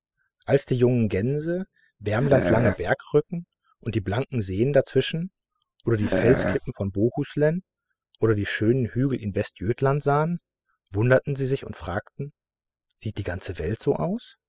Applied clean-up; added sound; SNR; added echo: classical method spectral subtraction.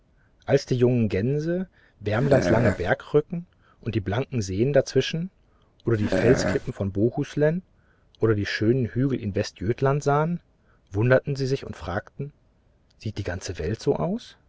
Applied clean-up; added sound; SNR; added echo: none; Burping, eructation; 0 dB; none.